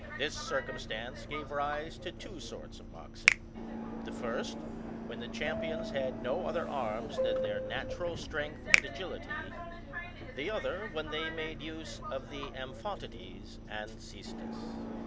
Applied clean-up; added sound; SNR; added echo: none; Subway, metro, underground + Finger snapping; -2 dB; none.